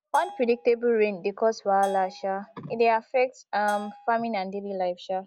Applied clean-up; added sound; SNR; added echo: none; Bell; 18 dB; none.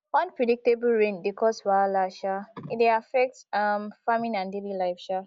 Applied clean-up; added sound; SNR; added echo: none; none; none; none.